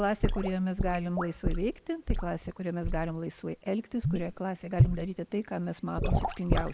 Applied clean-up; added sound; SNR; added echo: none; Sink (filling or washing) / Gurgling / Liquid; -1 dB; none.